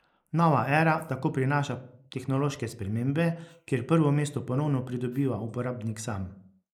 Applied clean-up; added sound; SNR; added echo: neural mask model Resemble Enhance denoiser.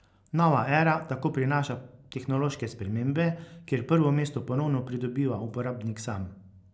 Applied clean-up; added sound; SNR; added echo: none; none; none; none.